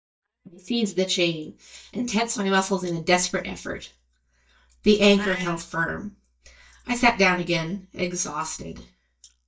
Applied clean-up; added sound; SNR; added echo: neural mask model DeepFilterNet 3.